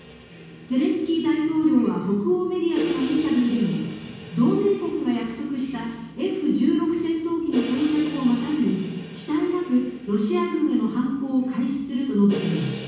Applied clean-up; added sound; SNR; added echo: none; Crash cymbal; 17 dB; reverberation time 1.2 s.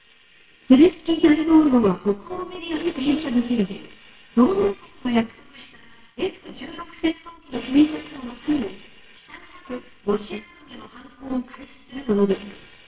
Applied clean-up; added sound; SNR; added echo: neural separator model SepFormer WHAMR!.